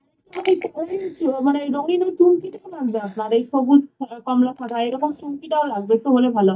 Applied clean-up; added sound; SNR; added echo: neural mask model DeepFilterNet 3.